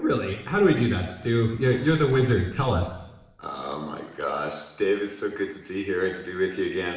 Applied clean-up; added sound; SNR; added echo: none; none; none; reverberation time 0.9 s.